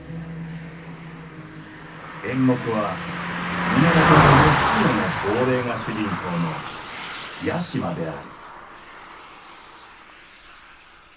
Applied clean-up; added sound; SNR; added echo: none; Car passing by; -1 dB; reverberation time 0.3 s.